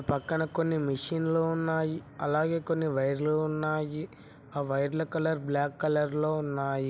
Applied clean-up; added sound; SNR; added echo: none; none; none; none.